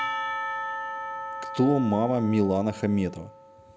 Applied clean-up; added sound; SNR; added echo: none; Percussion; 7 dB; none.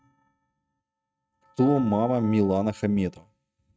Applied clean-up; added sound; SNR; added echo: neural mask model RNNoise.